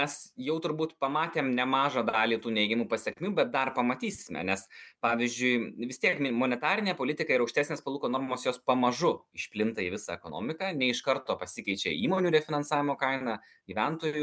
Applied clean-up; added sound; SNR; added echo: none; none; none; none.